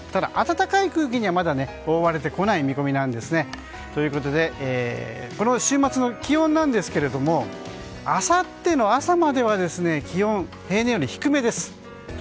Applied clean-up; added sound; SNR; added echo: none; none; none; none.